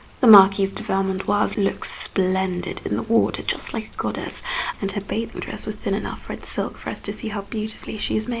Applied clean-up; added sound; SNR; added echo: none; Water; 20 dB; none.